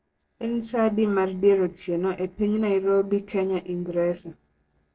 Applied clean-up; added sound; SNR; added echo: neural separator model SepFormer DNS4.